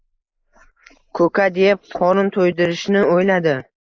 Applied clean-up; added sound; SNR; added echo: neural mask model Resemble Enhance denoiser.